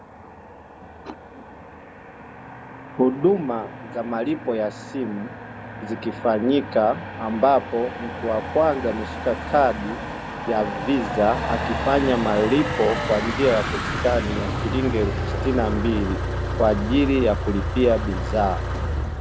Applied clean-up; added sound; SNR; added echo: none; Motor vehicle (road); 5 dB; none.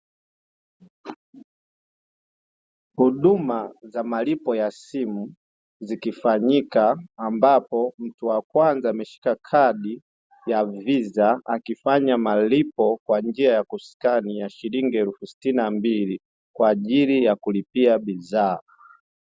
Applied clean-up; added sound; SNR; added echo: none; none; none; none.